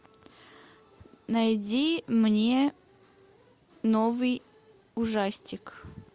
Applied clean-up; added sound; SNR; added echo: none; none; none; none.